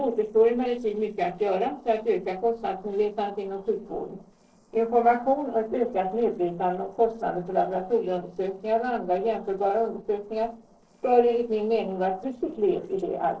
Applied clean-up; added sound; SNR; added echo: neural separator model SepFormer DNS4.